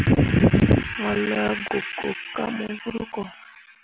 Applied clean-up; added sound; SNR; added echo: none; none; none; none.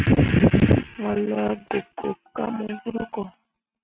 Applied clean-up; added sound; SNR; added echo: neural mask model RNNoise.